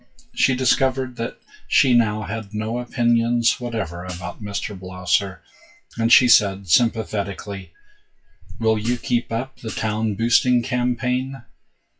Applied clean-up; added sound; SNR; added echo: classical method WPE with log-MMSE.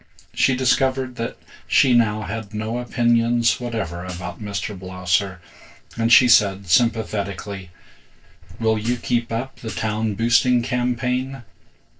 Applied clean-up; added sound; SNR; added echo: neural separator model SepFormer DNS4.